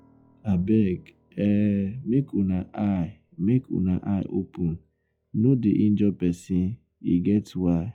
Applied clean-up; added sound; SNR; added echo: classical method log-MMSE.